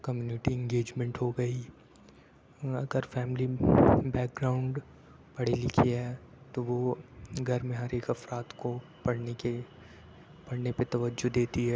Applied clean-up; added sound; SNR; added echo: none; none; none; none.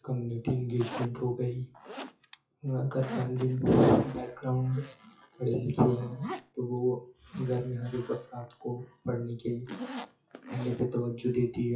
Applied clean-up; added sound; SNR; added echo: classical method WPE with log-MMSE.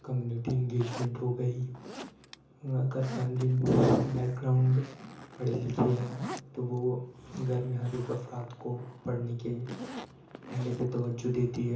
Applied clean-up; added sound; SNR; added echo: none; Zipper (clothing); 15 dB; reverberation time 0.7 s.